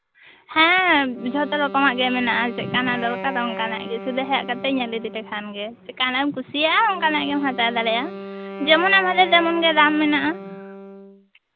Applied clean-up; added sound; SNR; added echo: none; Wind instrument, woodwind instrument; 13 dB; none.